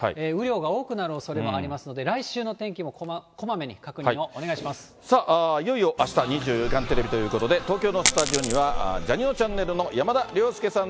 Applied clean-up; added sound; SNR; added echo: none; Coin (dropping); 3 dB; none.